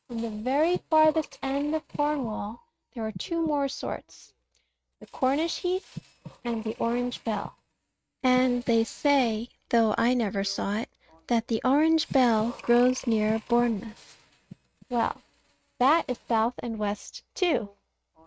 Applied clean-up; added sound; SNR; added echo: neural mask model RNNoise.